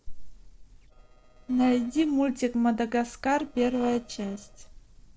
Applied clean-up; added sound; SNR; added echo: neural separator model SepFormer DNS4.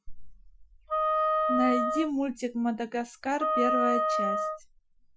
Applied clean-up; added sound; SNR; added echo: classical method Wiener filter.